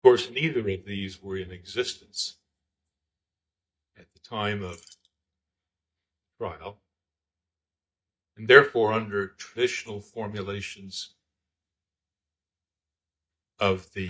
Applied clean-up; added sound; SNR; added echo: neural mask model DeepFilterNet 3.